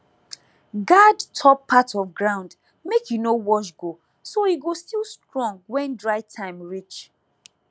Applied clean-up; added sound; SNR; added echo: none; none; none; none.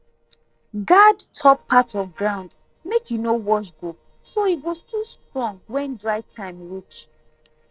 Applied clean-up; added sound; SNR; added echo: neural separator model SepFormer DNS4.